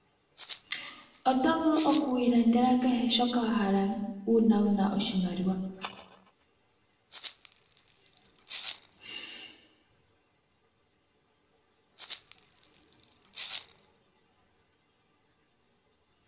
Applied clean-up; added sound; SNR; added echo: none; Rattle (instrument); 10 dB; reverberation time 1.0 s.